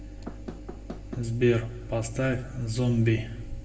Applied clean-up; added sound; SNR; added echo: none; Knock / Wood; 15 dB; reverberation time 1.1 s.